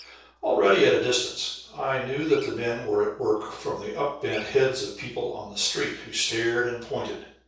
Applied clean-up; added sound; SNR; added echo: neural separator model SepFormer DNS4.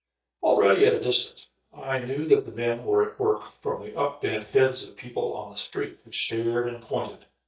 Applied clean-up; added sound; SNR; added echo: neural mask model DeepFilterNet 3.